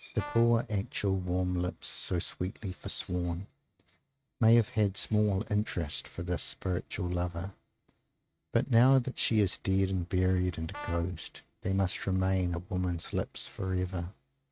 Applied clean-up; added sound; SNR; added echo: neural mask model RNNoise.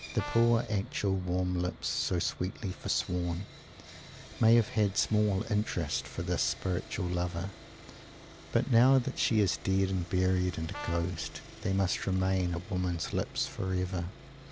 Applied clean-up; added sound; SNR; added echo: none; Sawing + Brass instrument; 17 dB; none.